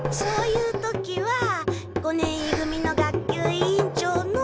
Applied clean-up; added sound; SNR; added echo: none; Breathing; 16 dB; none.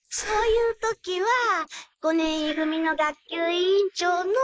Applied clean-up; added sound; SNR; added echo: neural mask model Resemble Enhance denoiser.